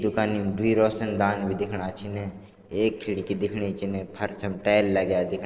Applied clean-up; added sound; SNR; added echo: neural separator model SepFormer DNS4.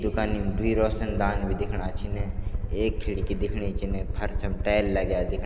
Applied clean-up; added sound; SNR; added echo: none; Aircraft; 0 dB; none.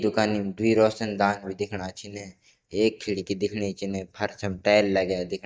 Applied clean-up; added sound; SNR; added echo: neural mask model DeepFilterNet 3.